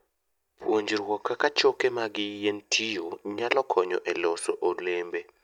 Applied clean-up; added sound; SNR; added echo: none; none; none; none.